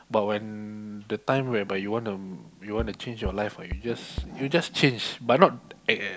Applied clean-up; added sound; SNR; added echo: none; Bass drum; 10 dB; none.